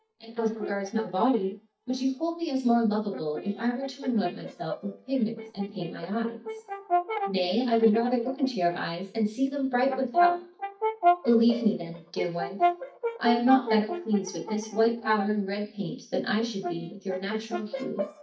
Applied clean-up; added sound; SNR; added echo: neural mask model DeepFilterNet 3.